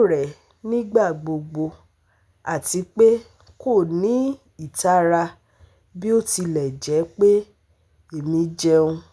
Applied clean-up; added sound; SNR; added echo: none; none; none; none.